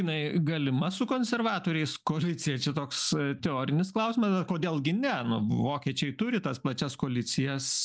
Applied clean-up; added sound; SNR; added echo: neural mask model Resemble Enhance denoiser.